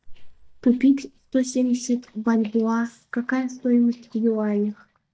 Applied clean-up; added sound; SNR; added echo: neural mask model DeepFilterNet 3.